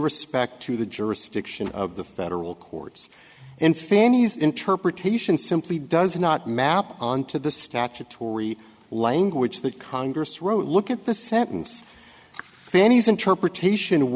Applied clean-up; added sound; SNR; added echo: none; none; none; none.